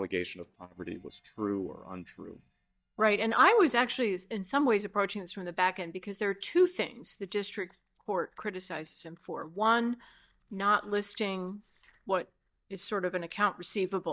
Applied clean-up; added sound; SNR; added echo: neural mask model DeepFilterNet 3.